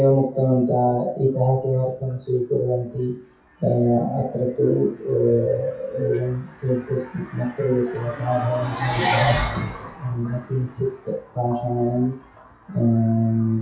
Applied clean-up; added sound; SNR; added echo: classical method WPE with log-MMSE.